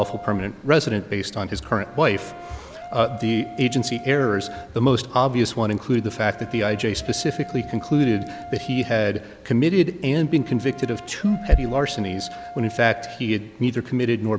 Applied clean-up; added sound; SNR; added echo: none; Brass instrument; 17 dB; none.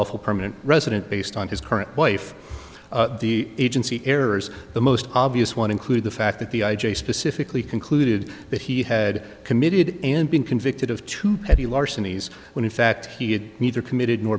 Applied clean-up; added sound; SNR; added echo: none; none; none; none.